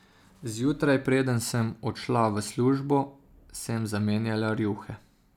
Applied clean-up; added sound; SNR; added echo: none; none; none; none.